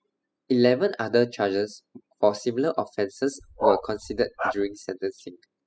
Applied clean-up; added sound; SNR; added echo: classical method spectral subtraction.